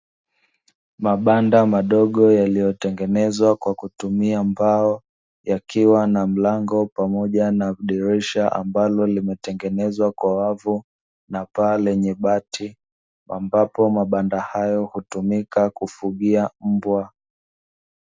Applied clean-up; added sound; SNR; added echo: none; none; none; none.